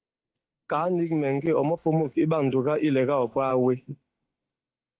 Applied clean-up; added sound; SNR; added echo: neural mask model DeepFilterNet 3.